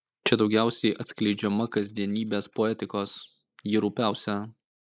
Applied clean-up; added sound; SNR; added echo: neural mask model Resemble Enhance denoiser.